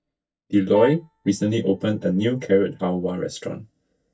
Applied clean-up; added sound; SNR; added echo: neural mask model DeepFilterNet 3.